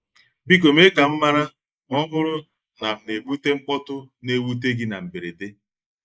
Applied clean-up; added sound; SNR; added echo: neural mask model Resemble Enhance denoiser.